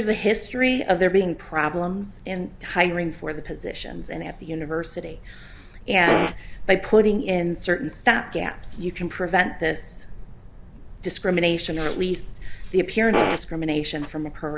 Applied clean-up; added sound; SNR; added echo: none; Fart; -3 dB; none.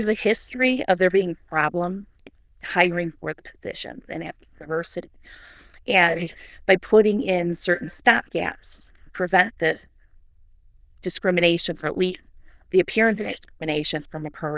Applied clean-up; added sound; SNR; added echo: neural diffusion model UNIVERSE++.